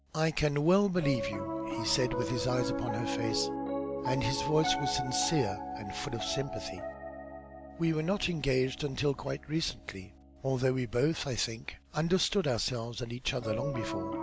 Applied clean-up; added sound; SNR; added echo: none; Piano; 6 dB; none.